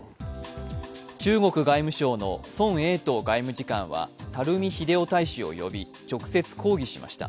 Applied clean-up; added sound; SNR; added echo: none; none; none; none.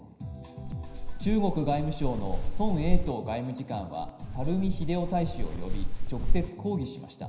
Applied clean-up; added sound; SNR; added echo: none; Wind; -4 dB; reverberation time 0.9 s.